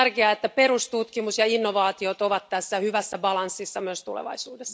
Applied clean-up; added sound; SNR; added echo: none; none; none; none.